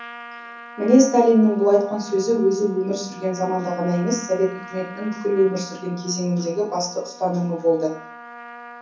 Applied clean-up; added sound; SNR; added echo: none; Trumpet; 18 dB; reverberation time 0.6 s.